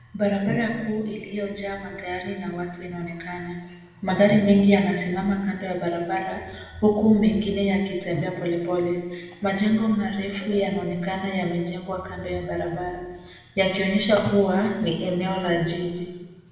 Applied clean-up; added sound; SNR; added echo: none; Bowed string instrument; 17 dB; reverberation time 1.1 s.